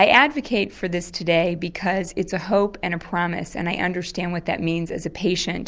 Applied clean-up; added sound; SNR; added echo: none; none; none; none.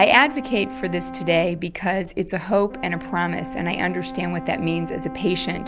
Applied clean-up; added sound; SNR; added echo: none; Brass instrument; 12 dB; none.